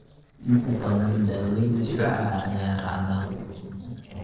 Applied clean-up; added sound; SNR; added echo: neural separator model SepFormer DNS4.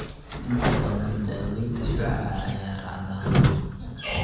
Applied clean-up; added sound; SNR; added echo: none; Squeak / Sliding door; -4 dB; reverberation time 1.0 s.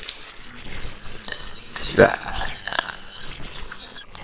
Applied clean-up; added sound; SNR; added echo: neural separator model SepFormer WHAMR!.